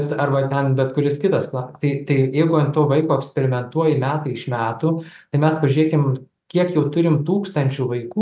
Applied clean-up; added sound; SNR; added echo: none; none; none; none.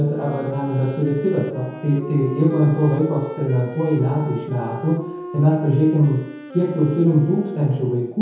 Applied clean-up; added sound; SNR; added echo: none; Wind instrument, woodwind instrument; 15 dB; reverberation time 1.0 s.